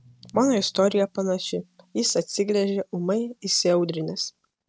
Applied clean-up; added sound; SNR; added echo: neural mask model RNNoise.